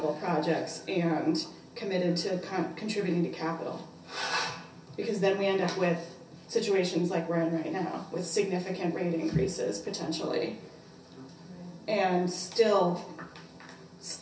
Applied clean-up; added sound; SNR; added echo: none; none; none; reverberation time 0.3 s.